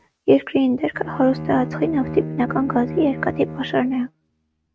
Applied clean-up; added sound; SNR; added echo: neural mask model RNNoise.